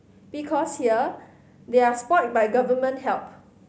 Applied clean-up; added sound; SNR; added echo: none; none; none; none.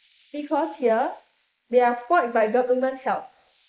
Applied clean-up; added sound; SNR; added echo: neural mask model Resemble Enhance denoiser.